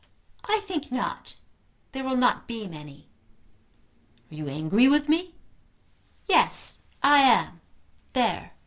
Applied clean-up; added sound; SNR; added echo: none; none; none; none.